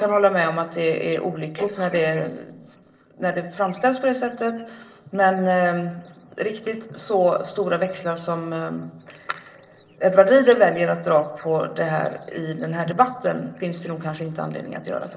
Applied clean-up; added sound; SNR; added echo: neural separator model SepFormer DNS4.